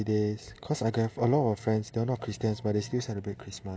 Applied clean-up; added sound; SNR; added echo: none; none; none; none.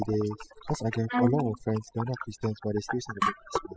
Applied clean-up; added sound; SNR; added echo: classical method spectral subtraction.